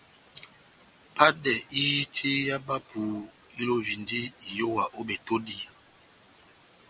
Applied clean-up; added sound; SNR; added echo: none; none; none; none.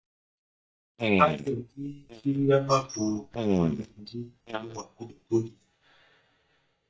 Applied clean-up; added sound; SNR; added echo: neural mask model DeepFilterNet 3.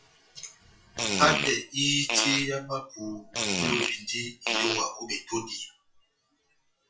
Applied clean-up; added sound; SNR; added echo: classical method WPE with log-MMSE.